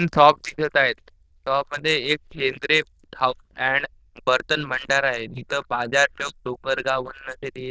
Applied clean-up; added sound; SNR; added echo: neural diffusion model UNIVERSE++.